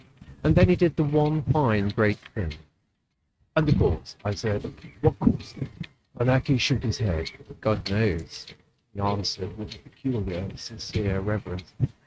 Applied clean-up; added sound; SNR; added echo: neural mask model RNNoise.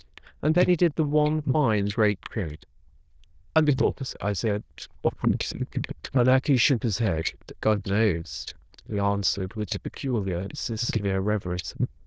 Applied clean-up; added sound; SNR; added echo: neural diffusion model UNIVERSE++.